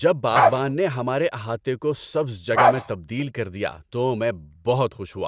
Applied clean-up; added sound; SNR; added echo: none; Bark; -2 dB; none.